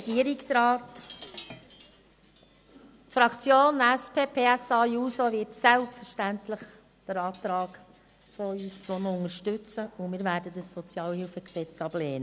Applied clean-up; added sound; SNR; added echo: none; Chink, clink; 12 dB; none.